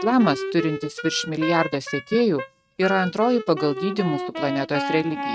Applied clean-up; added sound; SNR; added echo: neural mask model RNNoise.